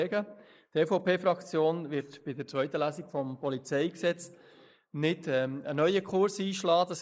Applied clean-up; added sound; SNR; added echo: neural mask model Resemble Enhance denoiser.